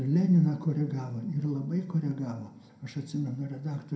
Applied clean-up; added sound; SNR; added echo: none; none; none; reverberation time 0.4 s.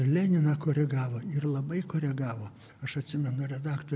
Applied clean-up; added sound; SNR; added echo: none; none; none; none.